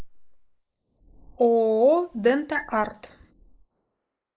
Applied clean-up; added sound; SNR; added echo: neural mask model Resemble Enhance denoiser.